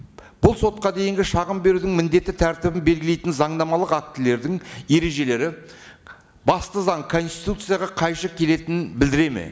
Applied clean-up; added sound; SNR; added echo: none; none; none; none.